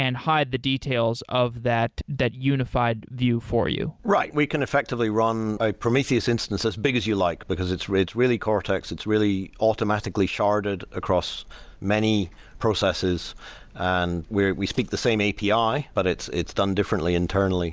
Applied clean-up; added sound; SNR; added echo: none; none; none; none.